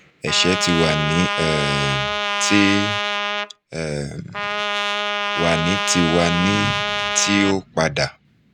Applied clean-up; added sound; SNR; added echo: none; Trumpet; 1 dB; none.